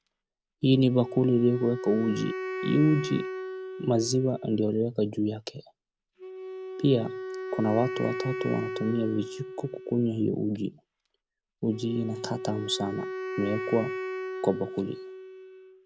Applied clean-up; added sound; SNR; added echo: none; Wind instrument, woodwind instrument; 9 dB; none.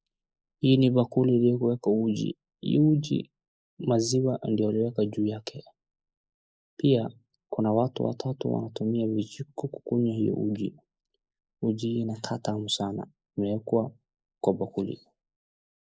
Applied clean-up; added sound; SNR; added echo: neural mask model Resemble Enhance denoiser.